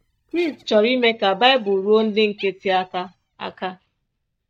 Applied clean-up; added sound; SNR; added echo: neural mask model DeepFilterNet 3.